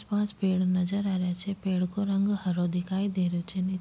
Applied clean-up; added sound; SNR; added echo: none; none; none; none.